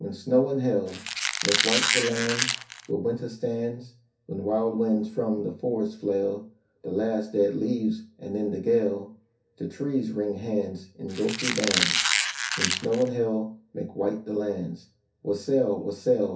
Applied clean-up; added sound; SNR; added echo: none; Squeak; -1 dB; reverberation time 0.3 s.